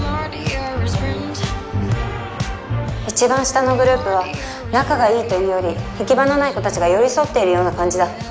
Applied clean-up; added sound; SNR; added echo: none; none; none; none.